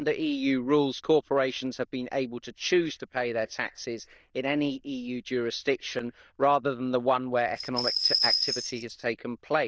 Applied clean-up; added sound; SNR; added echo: neural diffusion model UNIVERSE++.